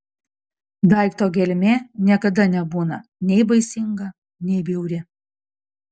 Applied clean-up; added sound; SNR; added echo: none; none; none; none.